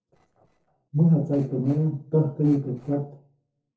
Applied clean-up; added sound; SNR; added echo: neural separator model SepFormer DNS4.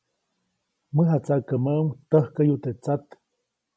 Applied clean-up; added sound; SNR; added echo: none; none; none; none.